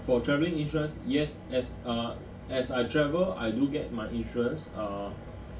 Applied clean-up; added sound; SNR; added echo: none; none; none; reverberation time 0.2 s.